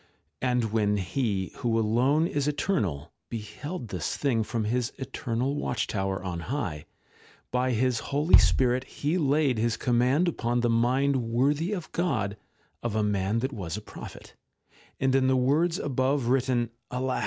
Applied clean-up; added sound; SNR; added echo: none; Bass drum; -1 dB; none.